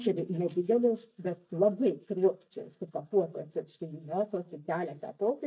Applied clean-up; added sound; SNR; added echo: neural mask model DeepFilterNet 3.